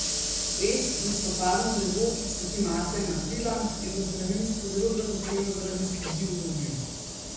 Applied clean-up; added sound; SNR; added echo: none; Sliding door / Hiss; 3 dB; reverberation time 1.0 s.